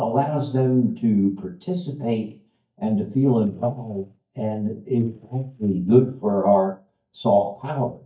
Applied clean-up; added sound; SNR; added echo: neural mask model DeepFilterNet 3.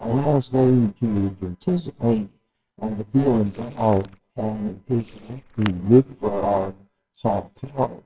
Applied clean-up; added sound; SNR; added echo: neural separator model SepFormer WHAMR!.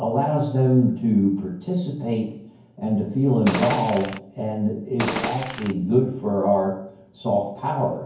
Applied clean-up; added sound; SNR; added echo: none; Gunshot, gunfire; 6 dB; reverberation time 0.9 s.